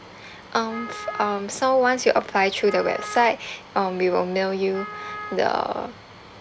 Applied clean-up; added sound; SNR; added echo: none; Wind instrument, woodwind instrument; 14 dB; none.